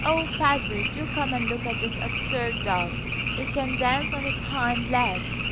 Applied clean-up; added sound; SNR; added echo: none; Frog; 1 dB; none.